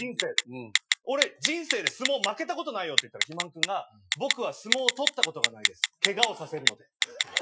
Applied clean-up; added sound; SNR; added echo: classical method Wiener filter.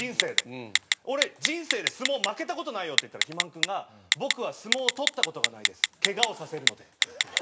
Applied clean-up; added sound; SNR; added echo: none; Telephone; -5 dB; none.